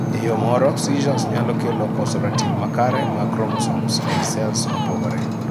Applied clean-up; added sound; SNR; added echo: none; Ocean; -3 dB; none.